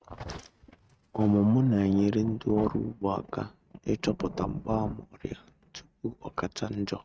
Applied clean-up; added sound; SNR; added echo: neural mask model RNNoise.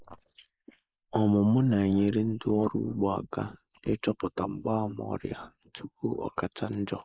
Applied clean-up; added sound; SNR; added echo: neural mask model Resemble Enhance denoiser.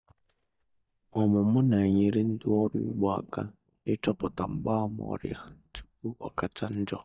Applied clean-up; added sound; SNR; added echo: neural mask model DeepFilterNet 3.